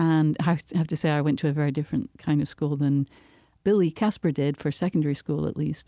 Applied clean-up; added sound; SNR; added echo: none; none; none; none.